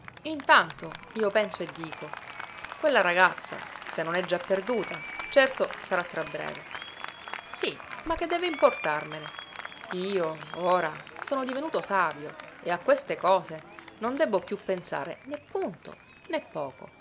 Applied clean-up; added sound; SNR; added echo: none; Applause; 13 dB; none.